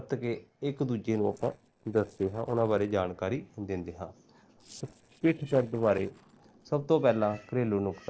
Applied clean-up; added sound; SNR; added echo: neural separator model SepFormer DNS4.